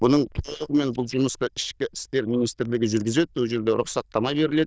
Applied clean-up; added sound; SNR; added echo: neural diffusion model UNIVERSE++.